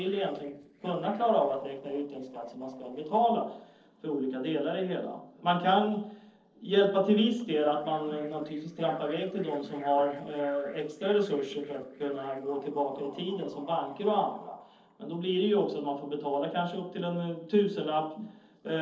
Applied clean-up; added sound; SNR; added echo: neural separator model SepFormer DNS4.